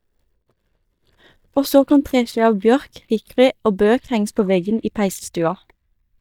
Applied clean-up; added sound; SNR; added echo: neural mask model DeepFilterNet 3.